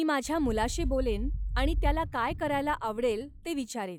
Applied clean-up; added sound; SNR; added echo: classical method log-MMSE.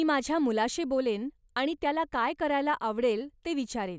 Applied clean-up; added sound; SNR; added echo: none; none; none; none.